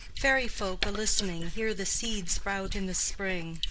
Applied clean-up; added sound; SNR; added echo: neural mask model Resemble Enhance denoiser.